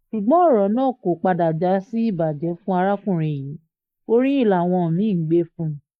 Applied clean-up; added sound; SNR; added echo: neural mask model Resemble Enhance denoiser.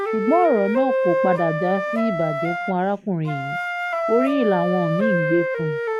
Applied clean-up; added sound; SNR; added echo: none; Wind instrument, woodwind instrument; 1 dB; none.